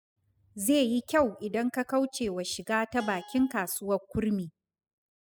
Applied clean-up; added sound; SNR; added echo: classical method spectral subtraction.